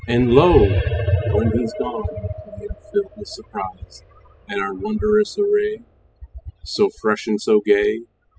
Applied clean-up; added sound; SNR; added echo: classical method spectral subtraction.